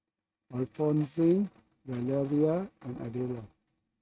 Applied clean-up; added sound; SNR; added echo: neural mask model RNNoise.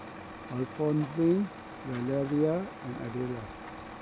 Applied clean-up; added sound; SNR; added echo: none; Truck; 12 dB; none.